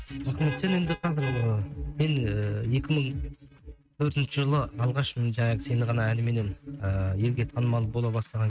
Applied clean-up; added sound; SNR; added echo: neural mask model RNNoise.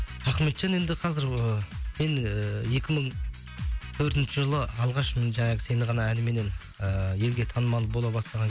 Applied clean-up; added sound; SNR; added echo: none; none; none; none.